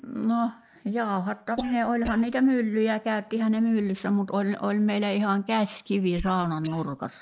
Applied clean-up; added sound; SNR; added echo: neural mask model Resemble Enhance denoiser.